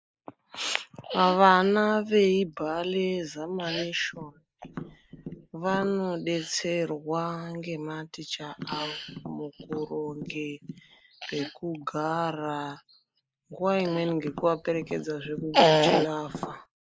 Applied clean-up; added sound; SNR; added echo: neural mask model Resemble Enhance denoiser.